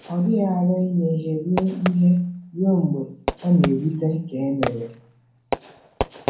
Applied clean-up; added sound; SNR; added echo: none; Fireworks; 10 dB; reverberation time 0.6 s.